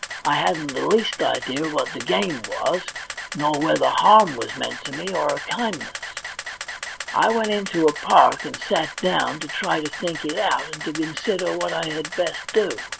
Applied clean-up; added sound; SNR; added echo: none; Camera; 10 dB; none.